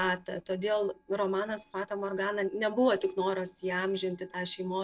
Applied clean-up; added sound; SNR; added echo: neural separator model SepFormer DNS4.